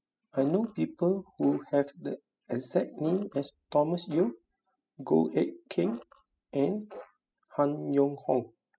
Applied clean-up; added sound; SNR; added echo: classical method spectral subtraction.